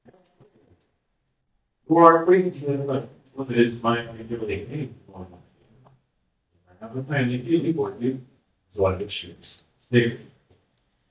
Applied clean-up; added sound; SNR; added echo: neural mask model DeepFilterNet 3.